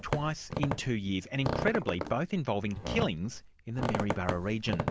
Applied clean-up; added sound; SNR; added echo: none; Squeak; 3 dB; none.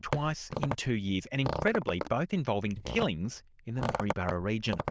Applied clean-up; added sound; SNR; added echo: neural diffusion model UNIVERSE++.